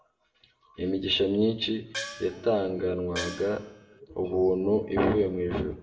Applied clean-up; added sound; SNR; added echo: none; Gong; 11 dB; reverberation time 0.5 s.